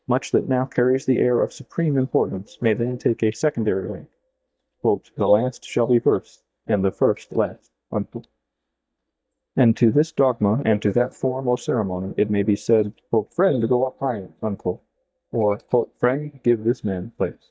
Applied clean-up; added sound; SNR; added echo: neural mask model DeepFilterNet 3.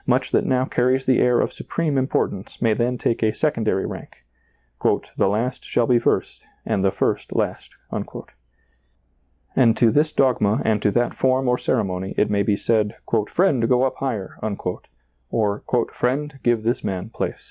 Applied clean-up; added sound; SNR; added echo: none; none; none; none.